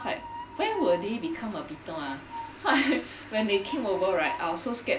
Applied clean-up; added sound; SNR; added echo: none; Train; 13 dB; reverberation time 0.2 s.